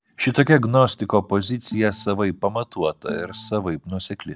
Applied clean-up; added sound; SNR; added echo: none; Organ; 17 dB; none.